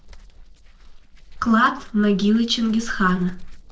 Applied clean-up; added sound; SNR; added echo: neural separator model SepFormer DNS4.